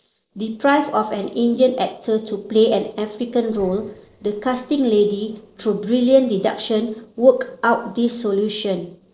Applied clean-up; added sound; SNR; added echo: neural separator model SepFormer DNS4.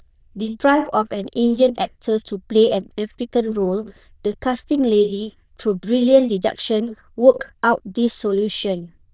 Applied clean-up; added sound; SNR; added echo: neural diffusion model UNIVERSE++.